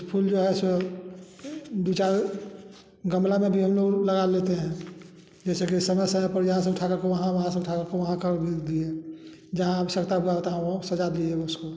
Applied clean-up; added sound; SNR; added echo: none; none; none; none.